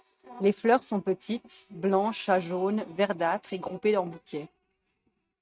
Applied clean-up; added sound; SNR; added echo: neural mask model RNNoise.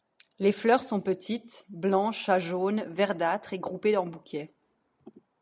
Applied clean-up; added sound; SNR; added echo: none; none; none; none.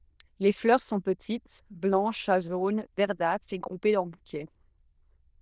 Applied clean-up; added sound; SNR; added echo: neural diffusion model UNIVERSE++.